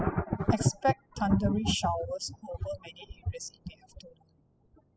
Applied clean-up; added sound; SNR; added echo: classical method spectral subtraction.